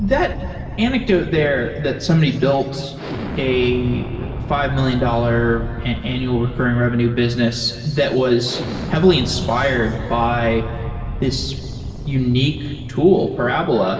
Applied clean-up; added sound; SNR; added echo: none; Explosion; 9 dB; reverberation time 2.6 s.